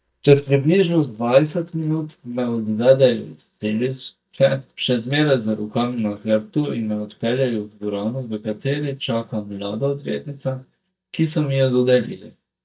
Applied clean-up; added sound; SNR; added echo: neural mask model DeepFilterNet 3.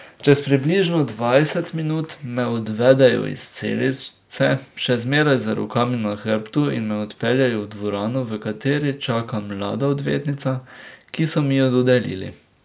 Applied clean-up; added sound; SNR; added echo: none; none; none; none.